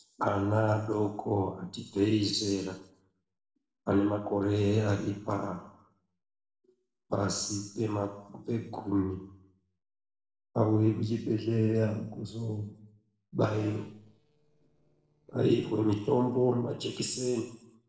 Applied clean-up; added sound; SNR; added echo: neural separator model SepFormer DNS4.